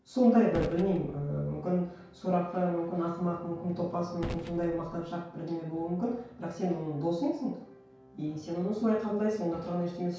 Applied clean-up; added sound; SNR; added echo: none; Gunshot, gunfire; 15 dB; reverberation time 0.5 s.